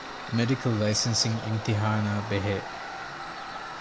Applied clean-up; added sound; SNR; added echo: none; Tools; 9 dB; none.